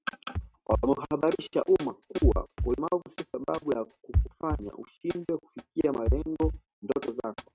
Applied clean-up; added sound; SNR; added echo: neural mask model RNNoise.